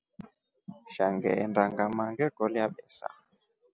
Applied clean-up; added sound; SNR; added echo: none; none; none; none.